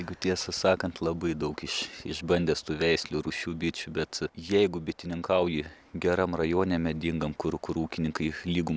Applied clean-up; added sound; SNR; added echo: none; none; none; none.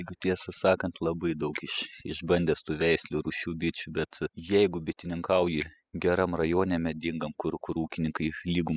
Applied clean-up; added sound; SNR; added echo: classical method spectral subtraction.